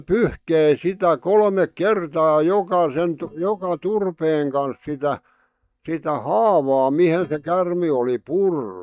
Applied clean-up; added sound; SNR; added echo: neural mask model DeepFilterNet 3.